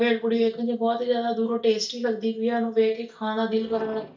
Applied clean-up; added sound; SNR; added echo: neural mask model DeepFilterNet 3.